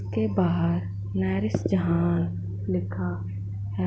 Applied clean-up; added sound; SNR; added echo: none; none; none; none.